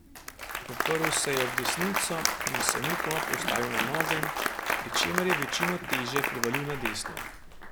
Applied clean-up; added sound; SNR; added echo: none; Applause; -2 dB; none.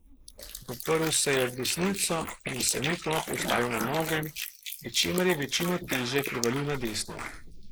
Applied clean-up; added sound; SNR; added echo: neural mask model Resemble Enhance denoiser.